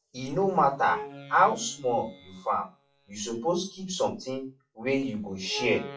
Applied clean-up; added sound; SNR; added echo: classical method WPE with log-MMSE.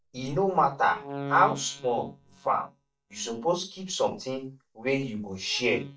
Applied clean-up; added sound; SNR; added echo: neural mask model DeepFilterNet 3.